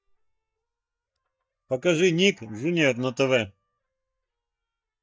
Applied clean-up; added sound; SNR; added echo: neural mask model DeepFilterNet 3.